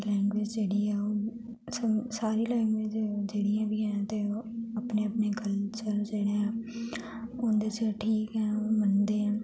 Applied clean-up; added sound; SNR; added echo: none; none; none; none.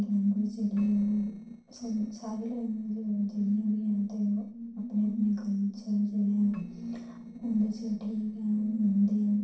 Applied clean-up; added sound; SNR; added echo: neural separator model SepFormer DNS4.